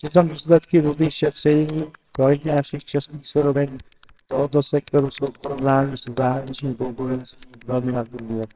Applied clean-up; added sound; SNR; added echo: neural separator model SepFormer WHAMR!.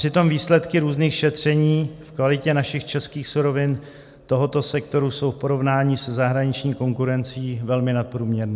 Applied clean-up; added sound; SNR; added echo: none; none; none; none.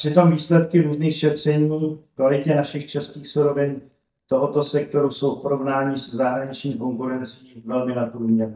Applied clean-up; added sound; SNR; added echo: neural mask model DeepFilterNet 3.